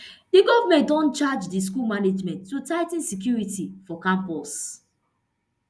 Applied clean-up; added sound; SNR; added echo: none; none; none; none.